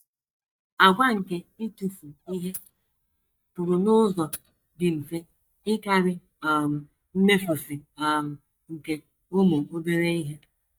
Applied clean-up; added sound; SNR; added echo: neural mask model DeepFilterNet 3.